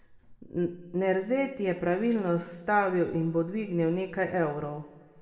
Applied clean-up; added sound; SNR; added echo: none; none; none; reverberation time 1.3 s.